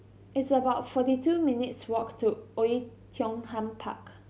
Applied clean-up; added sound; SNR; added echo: none; none; none; none.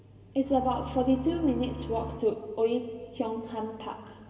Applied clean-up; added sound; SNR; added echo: none; Bowed string instrument; 11 dB; reverberation time 2.8 s.